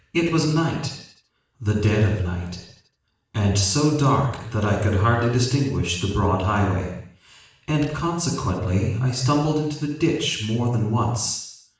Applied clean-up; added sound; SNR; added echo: none; none; none; reverberation time 0.7 s.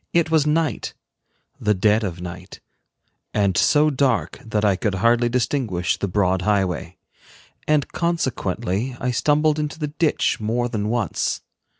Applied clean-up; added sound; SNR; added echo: none; none; none; none.